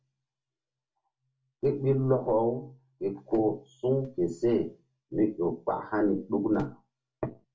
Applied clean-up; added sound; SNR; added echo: none; none; none; reverberation time 0.2 s.